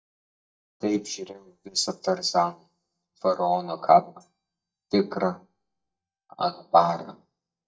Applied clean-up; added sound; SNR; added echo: neural mask model DeepFilterNet 3.